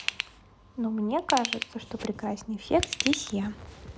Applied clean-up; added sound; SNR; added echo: none; Ratchet, pawl / Tools; 7 dB; none.